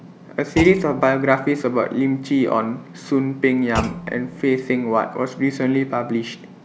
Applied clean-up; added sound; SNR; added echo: none; Thump, thud; 14 dB; none.